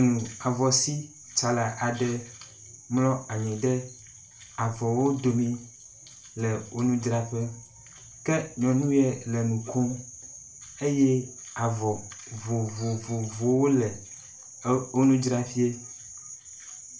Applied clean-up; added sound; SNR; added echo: none; none; none; reverberation time 0.4 s.